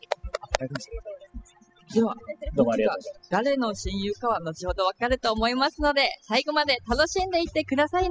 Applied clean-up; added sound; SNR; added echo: classical method spectral subtraction.